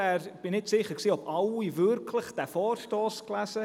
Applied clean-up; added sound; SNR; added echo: none; none; none; none.